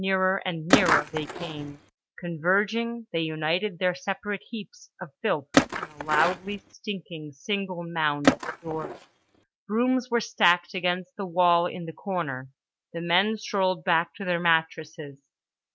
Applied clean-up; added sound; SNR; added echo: neural mask model RNNoise.